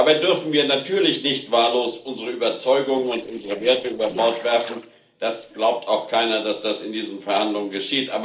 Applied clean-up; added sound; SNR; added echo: neural separator model SepFormer DNS4.